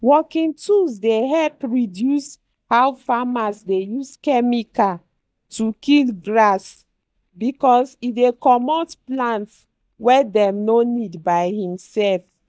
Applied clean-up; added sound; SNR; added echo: neural mask model DeepFilterNet 3.